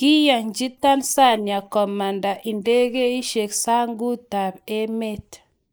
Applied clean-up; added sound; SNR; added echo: neural mask model Resemble Enhance denoiser.